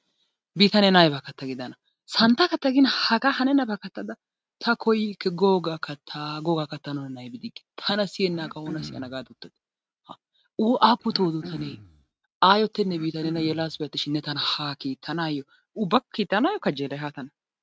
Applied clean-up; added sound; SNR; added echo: neural mask model RNNoise.